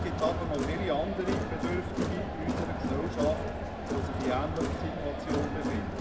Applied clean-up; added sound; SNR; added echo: none; Crowd; -2 dB; reverberation time 0.7 s.